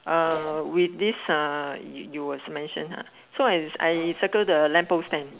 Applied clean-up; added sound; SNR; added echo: none; none; none; none.